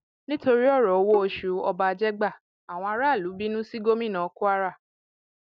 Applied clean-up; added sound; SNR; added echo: neural mask model RNNoise.